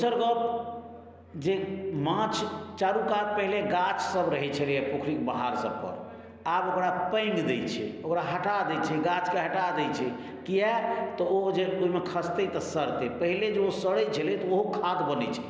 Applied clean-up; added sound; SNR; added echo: none; none; none; none.